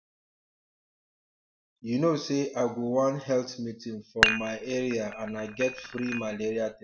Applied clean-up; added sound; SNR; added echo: none; Dishes, pots, and pans; 1 dB; none.